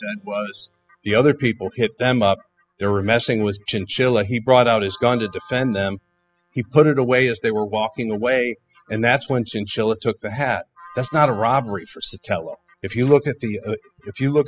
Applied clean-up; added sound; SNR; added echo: classical method spectral subtraction.